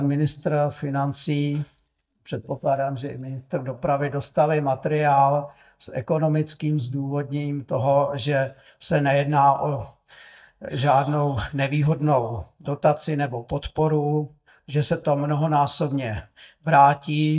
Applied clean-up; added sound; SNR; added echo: neural mask model DeepFilterNet 3.